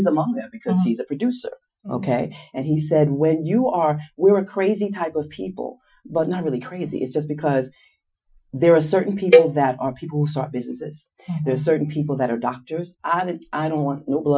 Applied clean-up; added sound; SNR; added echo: classical method Wiener filter.